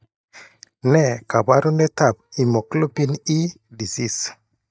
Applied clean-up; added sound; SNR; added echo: neural mask model DeepFilterNet 3.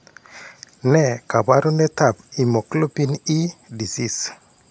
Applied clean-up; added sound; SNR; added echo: none; none; none; none.